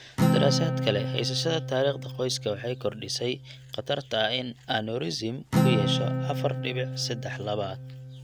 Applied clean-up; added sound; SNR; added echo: none; Acoustic guitar; 0 dB; none.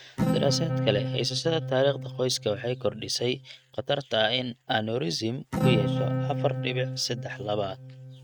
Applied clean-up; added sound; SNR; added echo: neural mask model RNNoise.